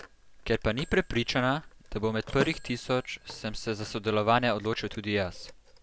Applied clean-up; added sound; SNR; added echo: none; Telephone; 16 dB; none.